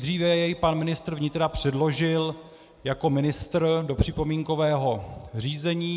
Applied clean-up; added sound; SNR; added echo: none; none; none; none.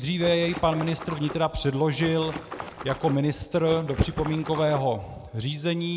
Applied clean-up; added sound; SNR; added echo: none; Water / Splash, splatter; 11 dB; none.